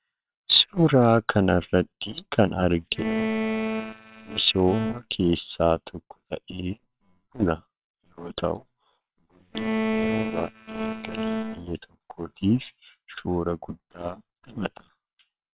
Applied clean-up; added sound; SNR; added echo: neural separator model SepFormer WHAMR!.